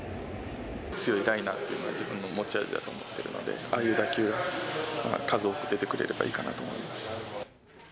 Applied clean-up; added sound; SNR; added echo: none; none; none; none.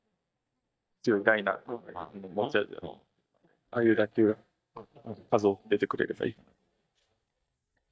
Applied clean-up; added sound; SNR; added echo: neural mask model DeepFilterNet 3.